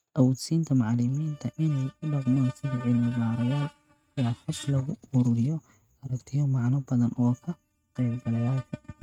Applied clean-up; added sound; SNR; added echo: neural mask model RNNoise.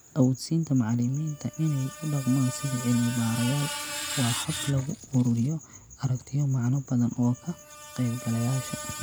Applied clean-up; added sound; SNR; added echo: none; Screech; 12 dB; none.